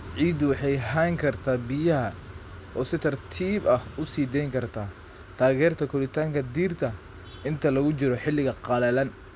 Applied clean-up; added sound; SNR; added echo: none; none; none; none.